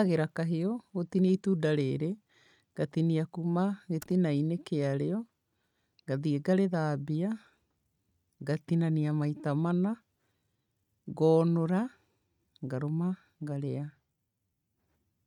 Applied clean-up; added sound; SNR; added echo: neural mask model RNNoise.